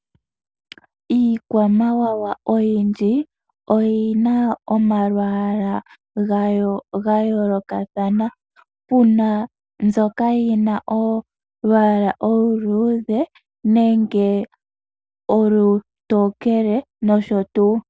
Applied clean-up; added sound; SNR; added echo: none; none; none; none.